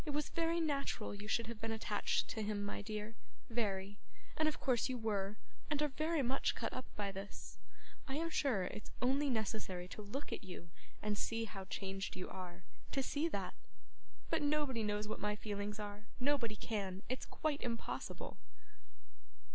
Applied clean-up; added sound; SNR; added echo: none; none; none; none.